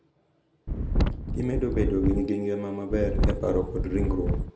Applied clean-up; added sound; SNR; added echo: none; Wind; -2 dB; none.